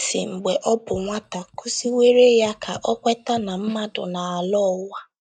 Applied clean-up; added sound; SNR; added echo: neural mask model DeepFilterNet 3.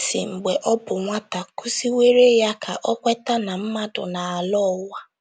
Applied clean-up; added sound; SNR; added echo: none; none; none; none.